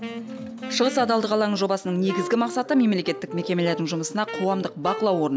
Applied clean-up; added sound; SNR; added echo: none; Wind instrument, woodwind instrument; 12 dB; none.